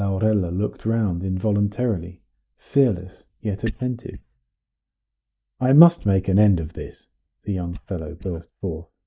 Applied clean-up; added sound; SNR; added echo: neural mask model DeepFilterNet 3.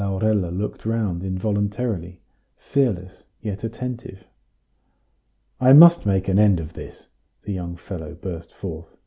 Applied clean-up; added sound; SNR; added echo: none; none; none; none.